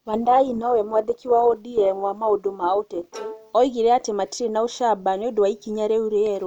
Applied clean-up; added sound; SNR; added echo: none; Bowed string instrument; 20 dB; none.